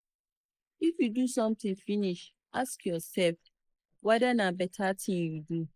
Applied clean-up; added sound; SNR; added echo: neural mask model Resemble Enhance denoiser.